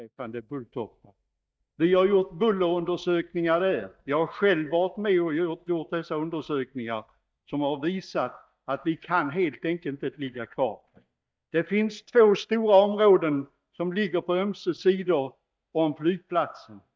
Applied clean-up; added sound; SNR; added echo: neural mask model DeepFilterNet 3.